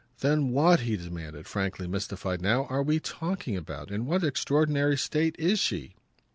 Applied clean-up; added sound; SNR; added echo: none; none; none; none.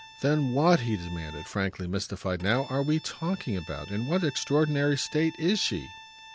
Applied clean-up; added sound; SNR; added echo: none; Bowed string instrument; 19 dB; none.